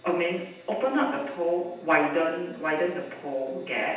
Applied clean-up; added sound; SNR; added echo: none; none; none; reverberation time 0.9 s.